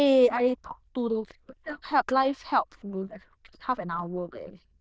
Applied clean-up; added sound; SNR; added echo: neural diffusion model UNIVERSE++.